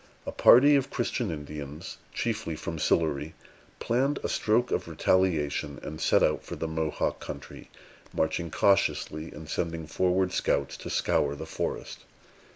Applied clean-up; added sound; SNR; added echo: none; none; none; none.